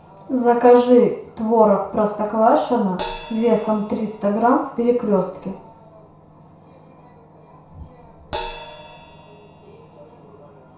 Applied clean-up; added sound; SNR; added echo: none; Crash cymbal; 20 dB; reverberation time 0.6 s.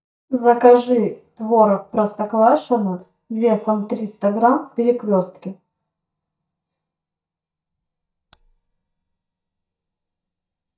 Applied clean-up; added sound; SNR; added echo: neural mask model DeepFilterNet 3.